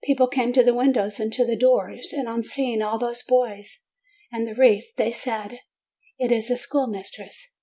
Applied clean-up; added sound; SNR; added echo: none; none; none; none.